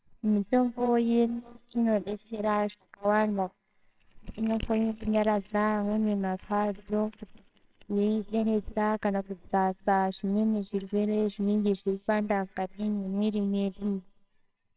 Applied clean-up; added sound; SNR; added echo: neural separator model SepFormer WHAMR!.